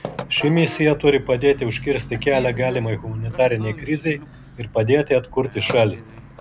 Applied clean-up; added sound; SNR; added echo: none; Telephone + Bus / Vehicle horn, car horn, honking; 14 dB; none.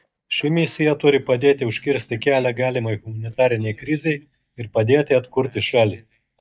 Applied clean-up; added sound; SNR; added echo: neural mask model DeepFilterNet 3.